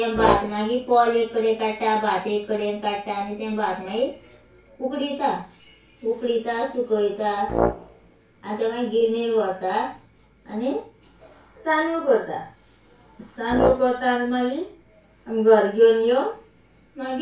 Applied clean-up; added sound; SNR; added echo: none; Brass instrument; 3 dB; reverberation time 0.3 s.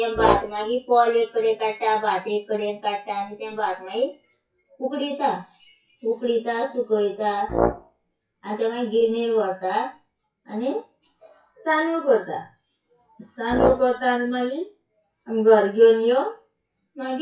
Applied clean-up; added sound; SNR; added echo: classical method WPE with log-MMSE.